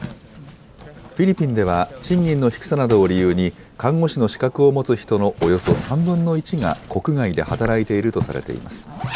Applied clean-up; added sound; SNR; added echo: none; Zipper (clothing); 13 dB; none.